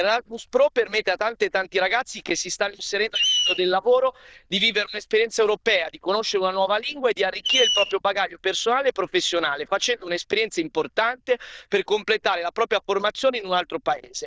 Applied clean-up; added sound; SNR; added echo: neural diffusion model UNIVERSE++.